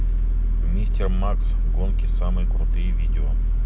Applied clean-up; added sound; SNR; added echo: none; none; none; none.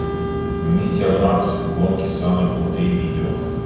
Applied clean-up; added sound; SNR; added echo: none; Wind instrument, woodwind instrument; 9 dB; reverberation time 1.2 s.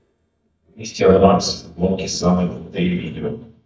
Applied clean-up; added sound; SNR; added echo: neural mask model DeepFilterNet 3.